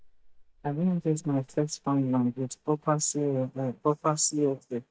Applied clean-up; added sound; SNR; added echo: neural mask model DeepFilterNet 3.